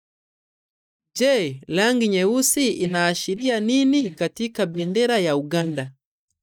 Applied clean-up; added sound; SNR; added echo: neural mask model DeepFilterNet 3.